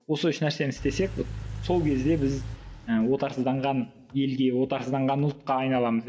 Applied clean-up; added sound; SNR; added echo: none; Engine / Car; 11 dB; reverberation time 1.6 s.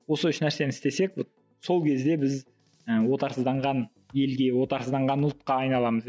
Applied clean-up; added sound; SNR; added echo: none; none; none; none.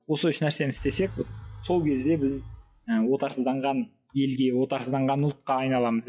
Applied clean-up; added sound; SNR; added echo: classical method WPE with log-MMSE.